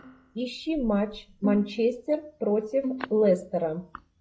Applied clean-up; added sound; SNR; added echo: classical method log-MMSE.